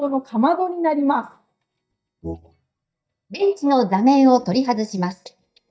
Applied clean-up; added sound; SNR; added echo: neural mask model DeepFilterNet 3.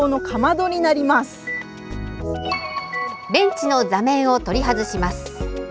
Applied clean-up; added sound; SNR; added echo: none; none; none; none.